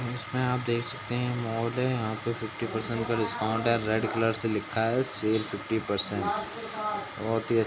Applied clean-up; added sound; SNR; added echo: none; none; none; none.